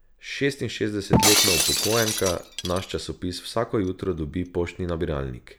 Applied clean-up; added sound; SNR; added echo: none; Shatter; -2 dB; none.